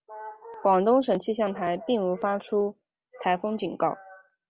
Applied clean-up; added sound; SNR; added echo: none; none; none; none.